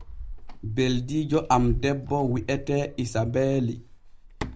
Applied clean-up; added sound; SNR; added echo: none; Keys jangling; 10 dB; none.